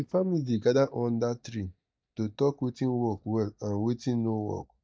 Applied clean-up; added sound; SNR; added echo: neural mask model DeepFilterNet 3.